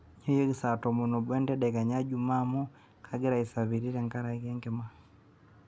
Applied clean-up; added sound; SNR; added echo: none; none; none; none.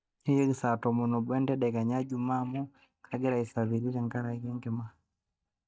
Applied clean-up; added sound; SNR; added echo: neural mask model DeepFilterNet 3.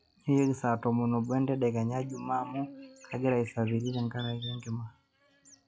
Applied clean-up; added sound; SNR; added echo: classical method log-MMSE.